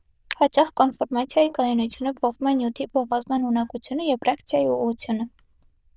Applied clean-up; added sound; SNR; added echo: neural diffusion model UNIVERSE++.